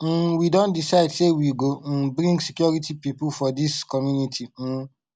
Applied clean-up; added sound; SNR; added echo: none; none; none; none.